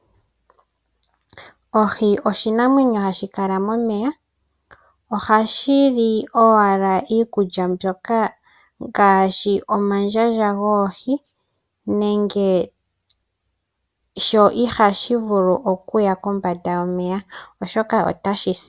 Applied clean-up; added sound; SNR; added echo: none; none; none; none.